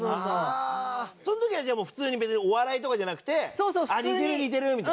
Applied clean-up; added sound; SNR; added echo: none; none; none; none.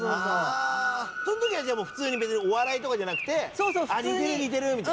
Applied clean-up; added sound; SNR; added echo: none; Train + Bird; 7 dB; none.